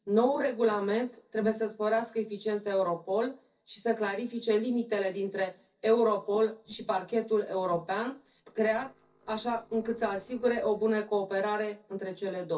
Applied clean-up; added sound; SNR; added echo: neural separator model SepFormer DNS4.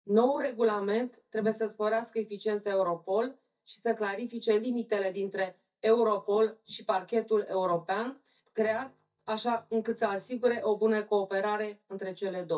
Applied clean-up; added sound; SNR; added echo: neural mask model DeepFilterNet 3.